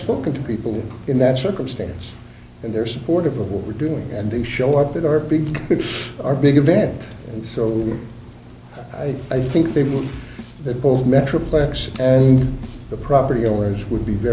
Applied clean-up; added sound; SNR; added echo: none; Bass drum / Snare drum / Drum kit; 19 dB; none.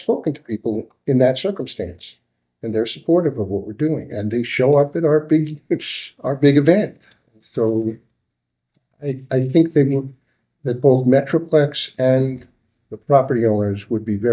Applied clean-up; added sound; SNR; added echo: neural mask model DeepFilterNet 3.